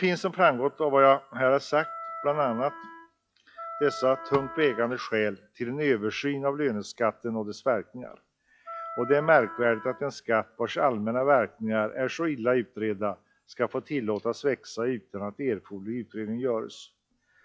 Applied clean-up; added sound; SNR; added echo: classical method log-MMSE.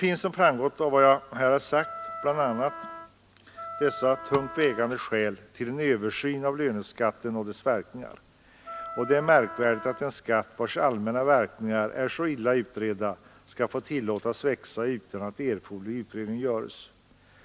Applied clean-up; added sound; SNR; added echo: none; Wind instrument, woodwind instrument; 12 dB; none.